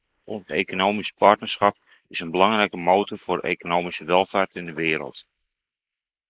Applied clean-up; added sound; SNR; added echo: neural mask model Resemble Enhance denoiser.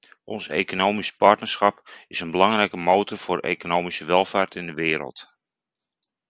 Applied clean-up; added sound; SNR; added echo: none; none; none; none.